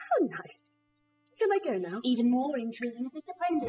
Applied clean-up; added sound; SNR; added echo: classical method spectral subtraction.